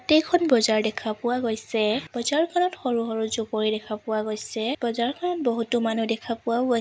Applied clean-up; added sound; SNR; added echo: none; none; none; none.